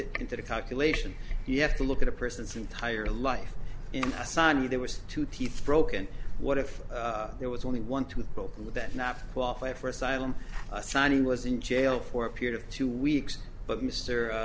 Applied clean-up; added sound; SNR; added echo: none; none; none; none.